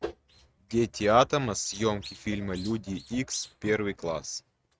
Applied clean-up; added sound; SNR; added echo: neural mask model RNNoise.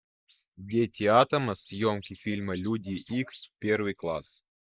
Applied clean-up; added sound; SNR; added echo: neural mask model Resemble Enhance denoiser.